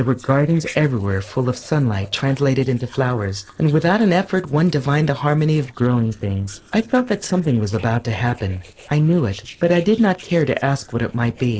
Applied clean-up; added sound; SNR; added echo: neural separator model SepFormer DNS4.